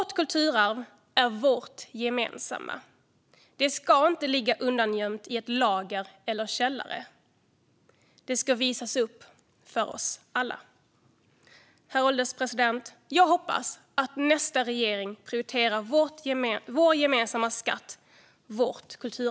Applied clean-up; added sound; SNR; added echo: none; none; none; none.